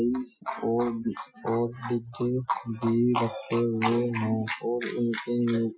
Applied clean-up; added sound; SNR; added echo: classical method Wiener filter.